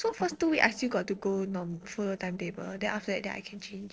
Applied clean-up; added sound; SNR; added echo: neural separator model SepFormer DNS4.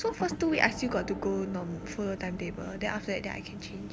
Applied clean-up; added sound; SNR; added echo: none; Motor vehicle (road) / Engine; 9 dB; none.